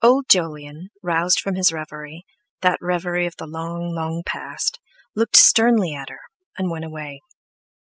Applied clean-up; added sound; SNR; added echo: none; none; none; none.